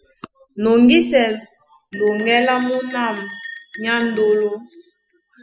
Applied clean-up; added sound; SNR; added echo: classical method spectral subtraction.